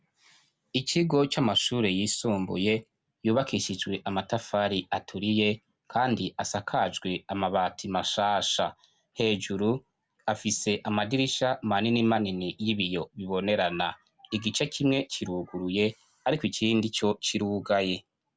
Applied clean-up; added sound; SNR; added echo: none; none; none; none.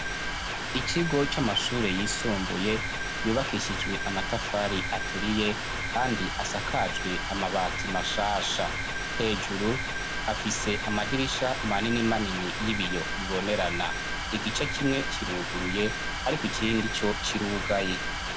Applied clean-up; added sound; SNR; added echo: none; Mechanisms; 1 dB; none.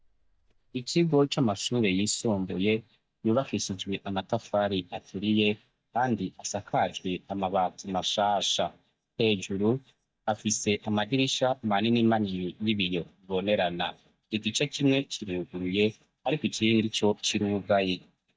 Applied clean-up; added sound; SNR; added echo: neural mask model DeepFilterNet 3.